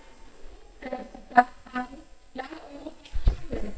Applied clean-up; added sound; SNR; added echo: neural mask model DeepFilterNet 3.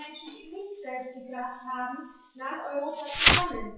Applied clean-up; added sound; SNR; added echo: classical method WPE with log-MMSE.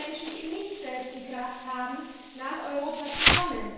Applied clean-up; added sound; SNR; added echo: none; Insect; -4 dB; reverberation time 1.0 s.